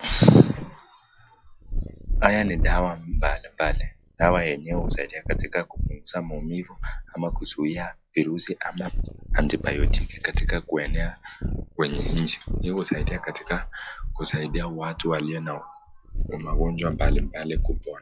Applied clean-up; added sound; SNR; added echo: classical method log-MMSE.